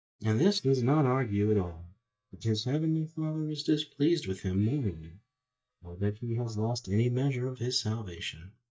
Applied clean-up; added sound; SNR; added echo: neural mask model DeepFilterNet 3.